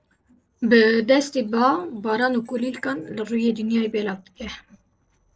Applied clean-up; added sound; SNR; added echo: neural separator model SepFormer DNS4.